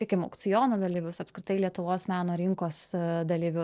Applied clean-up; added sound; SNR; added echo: neural separator model SepFormer DNS4.